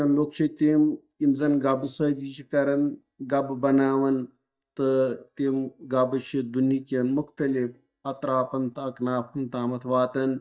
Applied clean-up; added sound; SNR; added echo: neural mask model DeepFilterNet 3.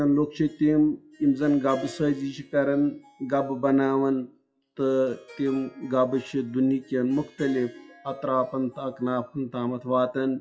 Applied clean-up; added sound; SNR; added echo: classical method WPE with log-MMSE.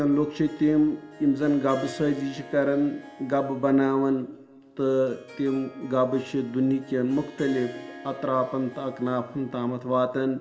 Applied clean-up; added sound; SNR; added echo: none; Harp; 19 dB; reverberation time 2.4 s.